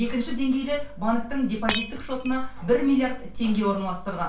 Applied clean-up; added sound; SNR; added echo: none; Shatter; 5 dB; reverberation time 0.3 s.